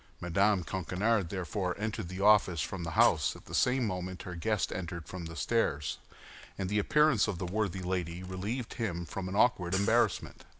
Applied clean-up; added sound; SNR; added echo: none; Camera; 20 dB; none.